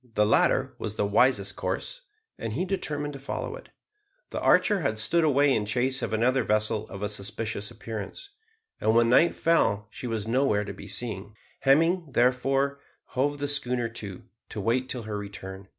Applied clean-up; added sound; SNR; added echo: none; none; none; none.